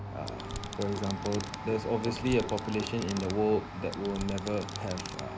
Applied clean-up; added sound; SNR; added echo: none; Domestic sounds, home sounds + Domestic sounds, home sounds; 7 dB; none.